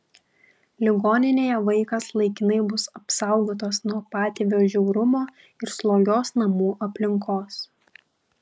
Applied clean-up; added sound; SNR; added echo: none; none; none; none.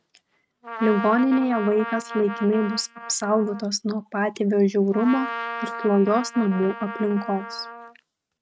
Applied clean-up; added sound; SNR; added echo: neural mask model RNNoise.